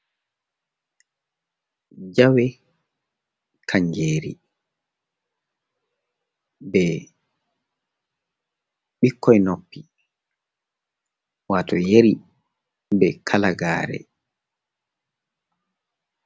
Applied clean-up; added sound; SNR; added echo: none; none; none; none.